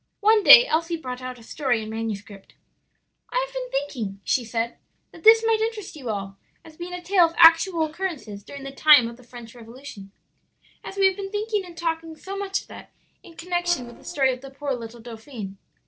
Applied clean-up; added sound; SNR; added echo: neural separator model SepFormer DNS4.